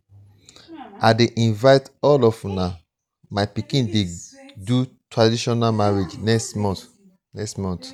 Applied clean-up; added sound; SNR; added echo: none; none; none; none.